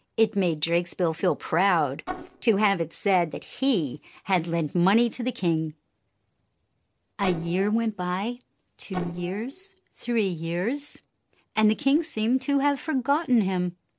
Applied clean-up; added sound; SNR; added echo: neural separator model SepFormer DNS4.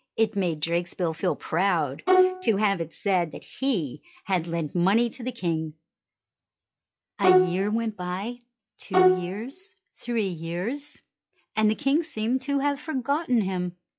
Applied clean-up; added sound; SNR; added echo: classical method log-MMSE.